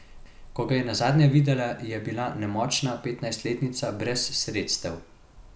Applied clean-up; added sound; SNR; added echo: none; none; none; none.